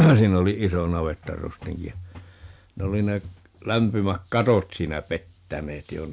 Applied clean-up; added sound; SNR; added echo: none; none; none; none.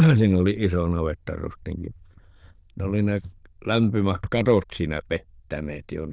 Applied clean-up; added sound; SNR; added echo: neural diffusion model UNIVERSE++.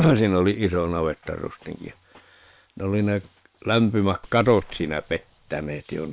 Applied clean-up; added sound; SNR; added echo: neural separator model SepFormer WHAM!.